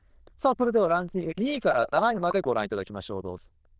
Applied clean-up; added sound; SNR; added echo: neural diffusion model UNIVERSE++.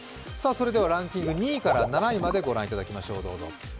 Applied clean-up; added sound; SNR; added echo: none; Liquid; 9 dB; none.